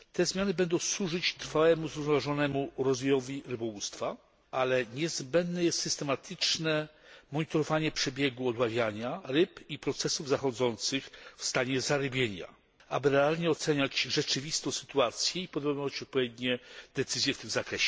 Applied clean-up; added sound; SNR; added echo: none; none; none; none.